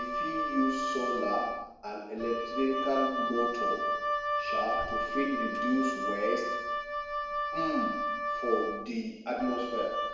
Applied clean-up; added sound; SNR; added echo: none; Wind instrument, woodwind instrument; -1 dB; reverberation time 0.9 s.